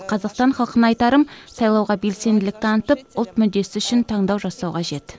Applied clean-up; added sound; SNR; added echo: none; none; none; none.